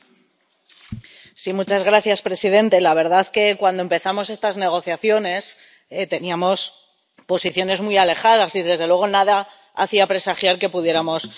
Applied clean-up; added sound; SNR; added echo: none; none; none; none.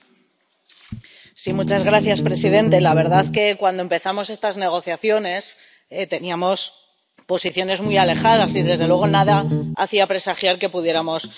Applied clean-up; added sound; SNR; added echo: none; Bass guitar; 1 dB; none.